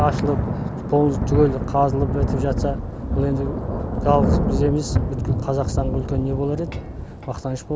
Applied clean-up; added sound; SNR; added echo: none; Thunder / Rain; 0 dB; none.